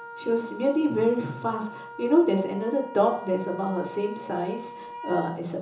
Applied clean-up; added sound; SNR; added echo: none; Wind instrument, woodwind instrument; 14 dB; reverberation time 0.6 s.